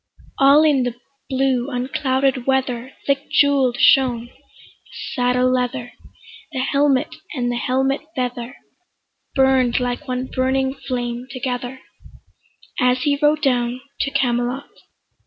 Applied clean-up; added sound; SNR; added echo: none; none; none; none.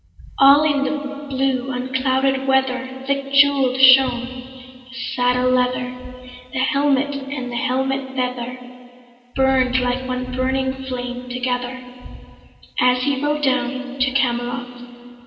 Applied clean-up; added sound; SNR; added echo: none; none; none; reverberation time 2.6 s.